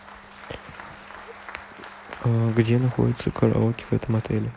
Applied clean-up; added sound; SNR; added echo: none; Applause; 18 dB; none.